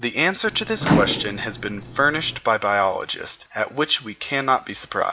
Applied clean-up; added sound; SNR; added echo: none; Microwave oven; 5 dB; none.